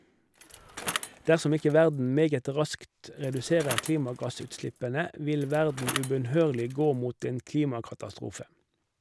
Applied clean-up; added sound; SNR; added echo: none; Bicycle; 11 dB; none.